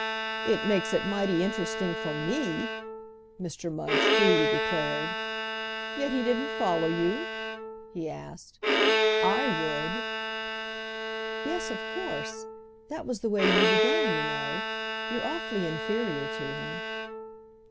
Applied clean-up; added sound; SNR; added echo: none; Bowed string instrument; -2 dB; none.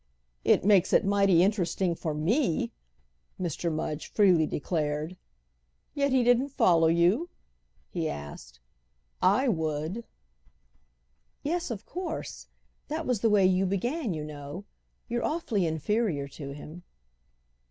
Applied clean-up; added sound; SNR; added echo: none; none; none; none.